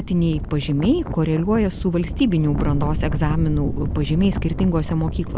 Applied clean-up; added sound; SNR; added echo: none; Wind + Fire; 4 dB; none.